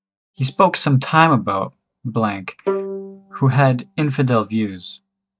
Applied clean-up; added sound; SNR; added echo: neural mask model DeepFilterNet 3.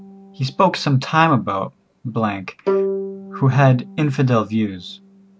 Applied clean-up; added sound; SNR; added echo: none; Bowed string instrument; 10 dB; none.